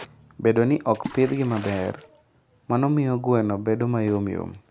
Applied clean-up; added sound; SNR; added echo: none; Water / Splash, splatter; 16 dB; none.